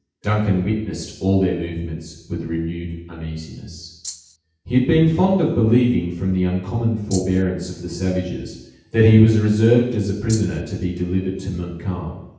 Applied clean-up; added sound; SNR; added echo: none; Rattle (instrument); 14 dB; reverberation time 0.9 s.